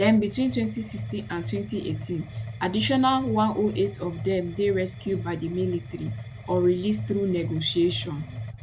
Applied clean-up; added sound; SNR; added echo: none; Mechanisms; 10 dB; none.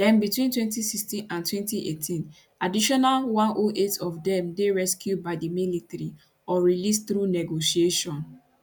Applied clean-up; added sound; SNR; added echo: none; none; none; none.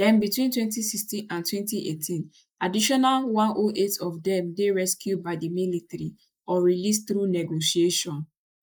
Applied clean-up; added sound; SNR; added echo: neural mask model Resemble Enhance denoiser.